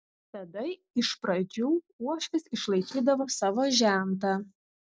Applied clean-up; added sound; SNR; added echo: none; none; none; none.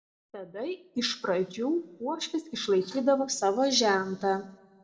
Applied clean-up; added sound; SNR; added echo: none; none; none; reverberation time 1.2 s.